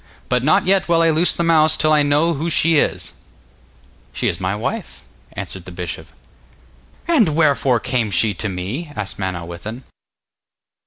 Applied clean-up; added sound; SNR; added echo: none; none; none; none.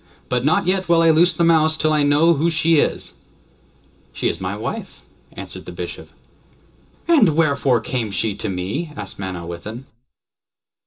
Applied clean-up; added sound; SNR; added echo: none; none; none; reverberation time 0.2 s.